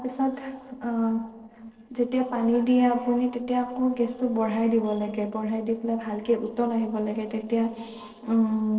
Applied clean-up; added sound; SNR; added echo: neural separator model SepFormer DNS4.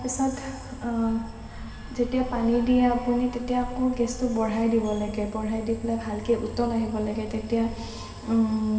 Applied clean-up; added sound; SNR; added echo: none; Bell / Train; 12 dB; reverberation time 2.2 s.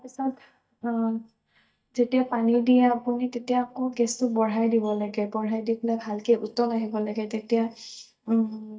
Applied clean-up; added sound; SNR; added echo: neural mask model DeepFilterNet 3.